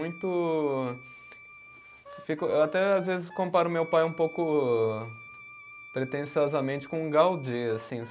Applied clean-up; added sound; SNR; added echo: none; Wind instrument, woodwind instrument; 19 dB; none.